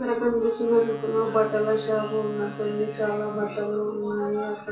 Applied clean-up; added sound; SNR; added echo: none; Wind instrument, woodwind instrument; 15 dB; reverberation time 0.3 s.